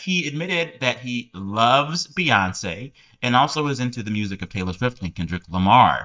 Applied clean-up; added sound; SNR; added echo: neural mask model DeepFilterNet 3.